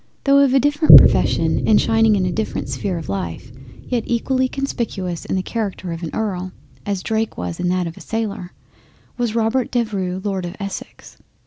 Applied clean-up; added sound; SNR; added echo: none; Boom; 2 dB; none.